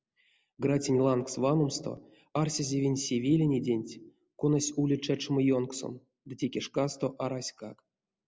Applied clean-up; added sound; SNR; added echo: none; none; none; none.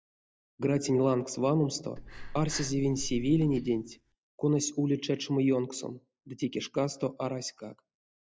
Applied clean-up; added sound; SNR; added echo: neural mask model DeepFilterNet 3.